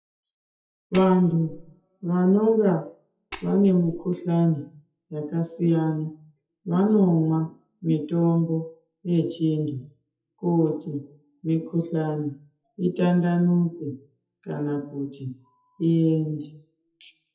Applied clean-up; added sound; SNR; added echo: classical method WPE with log-MMSE.